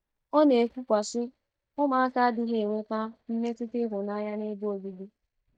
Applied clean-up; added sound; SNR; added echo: neural mask model DeepFilterNet 3.